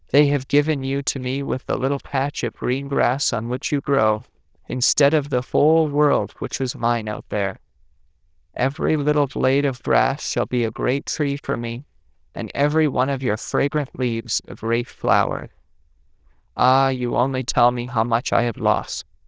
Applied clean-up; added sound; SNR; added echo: neural diffusion model UNIVERSE++.